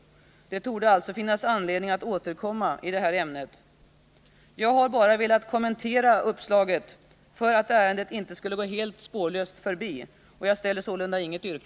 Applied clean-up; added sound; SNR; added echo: none; none; none; none.